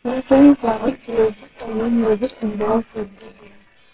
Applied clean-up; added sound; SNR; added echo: neural separator model SepFormer WHAMR!.